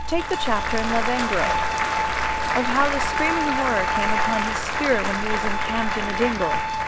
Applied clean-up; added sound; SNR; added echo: none; Applause / Crowd + Bowed string instrument; -3 dB; none.